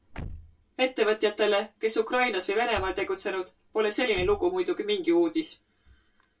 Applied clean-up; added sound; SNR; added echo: none; Slam / Car; 18 dB; reverberation time 0.1 s.